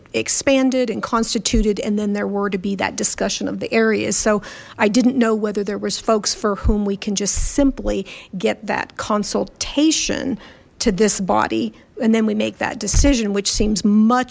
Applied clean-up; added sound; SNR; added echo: none; none; none; none.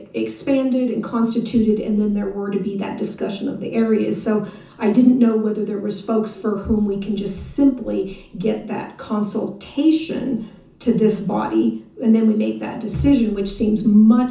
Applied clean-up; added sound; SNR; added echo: none; none; none; reverberation time 0.6 s.